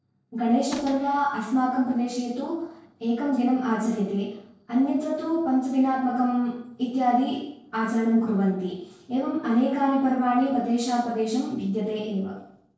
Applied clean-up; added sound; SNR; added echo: neural separator model SepFormer DNS4.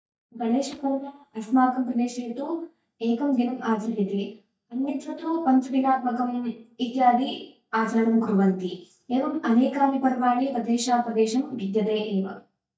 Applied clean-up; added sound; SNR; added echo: neural mask model DeepFilterNet 3.